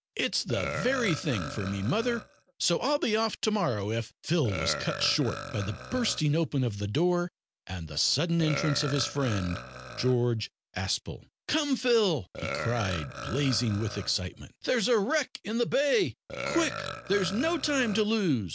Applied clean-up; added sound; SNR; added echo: none; Burping, eructation; 11 dB; none.